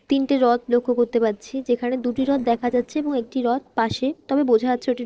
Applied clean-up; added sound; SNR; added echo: neural separator model SepFormer DNS4.